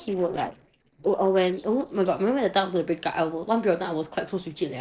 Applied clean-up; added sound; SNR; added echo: neural separator model SepFormer DNS4.